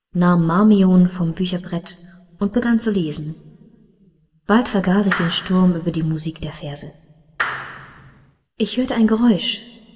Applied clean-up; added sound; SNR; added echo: none; Clapping; 10 dB; reverberation time 1.6 s.